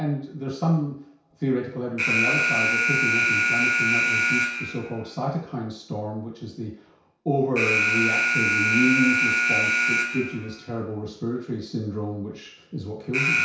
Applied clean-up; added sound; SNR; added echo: none; Alarm; -3 dB; reverberation time 0.6 s.